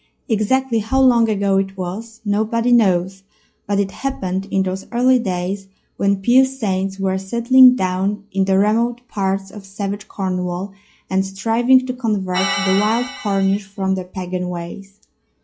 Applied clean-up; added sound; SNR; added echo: classical method log-MMSE.